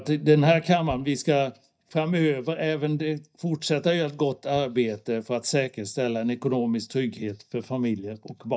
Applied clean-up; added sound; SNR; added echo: neural mask model DeepFilterNet 3.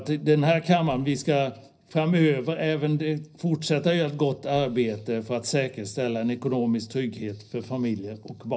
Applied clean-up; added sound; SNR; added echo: neural separator model SepFormer DNS4.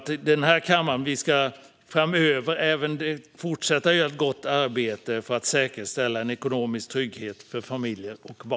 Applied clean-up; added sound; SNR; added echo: none; none; none; none.